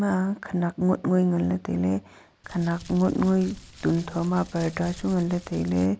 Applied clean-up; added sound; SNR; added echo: none; Crumpling, crinkling; 20 dB; none.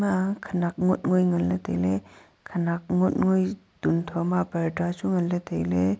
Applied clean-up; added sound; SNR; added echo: none; none; none; none.